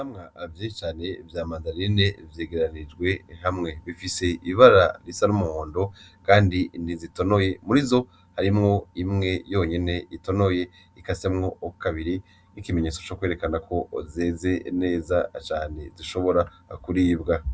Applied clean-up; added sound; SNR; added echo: none; none; none; none.